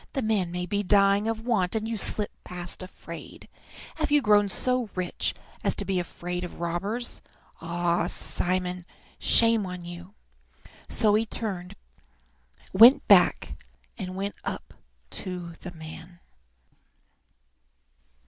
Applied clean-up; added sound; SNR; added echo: none; none; none; none.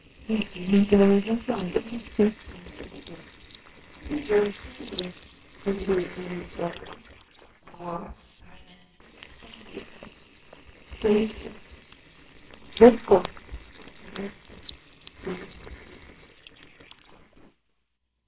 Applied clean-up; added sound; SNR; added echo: neural separator model SepFormer WHAMR!.